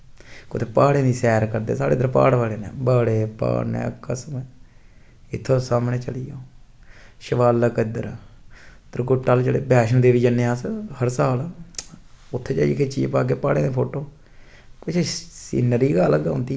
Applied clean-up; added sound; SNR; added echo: none; none; none; none.